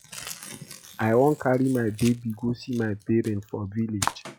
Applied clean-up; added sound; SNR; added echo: classical method log-MMSE.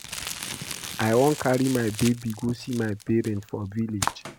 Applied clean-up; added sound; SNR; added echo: none; Crumpling, crinkling; 10 dB; none.